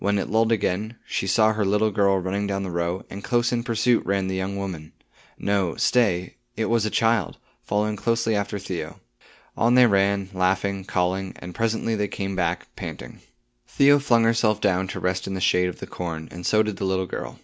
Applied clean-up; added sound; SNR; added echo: none; none; none; none.